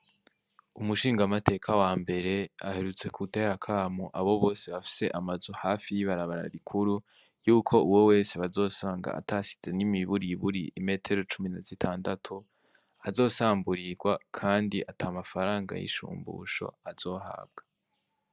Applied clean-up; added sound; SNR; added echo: none; none; none; none.